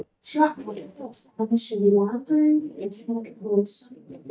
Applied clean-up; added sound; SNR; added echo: neural mask model DeepFilterNet 3.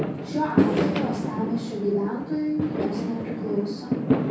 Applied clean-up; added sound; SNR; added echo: none; Fireworks; -3 dB; reverberation time 0.6 s.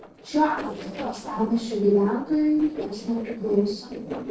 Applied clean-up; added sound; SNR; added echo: neural separator model SepFormer DNS4.